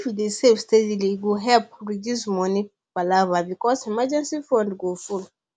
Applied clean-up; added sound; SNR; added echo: none; none; none; none.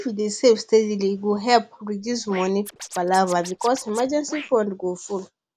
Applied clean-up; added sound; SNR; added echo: none; Scratching (performance technique); 17 dB; none.